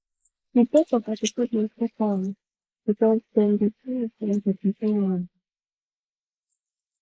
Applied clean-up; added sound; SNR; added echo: neural mask model Resemble Enhance denoiser.